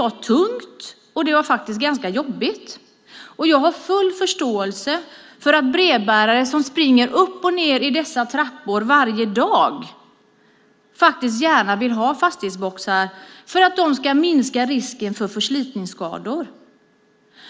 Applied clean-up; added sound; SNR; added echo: none; none; none; none.